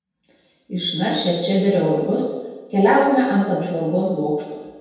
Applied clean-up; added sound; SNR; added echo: none; none; none; reverberation time 1.1 s.